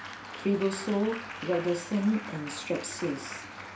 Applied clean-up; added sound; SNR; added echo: none; Applause; 11 dB; reverberation time 0.2 s.